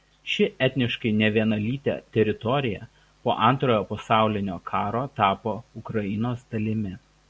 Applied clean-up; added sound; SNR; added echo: none; none; none; none.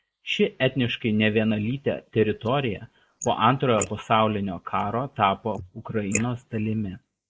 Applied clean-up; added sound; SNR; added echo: neural mask model Resemble Enhance denoiser.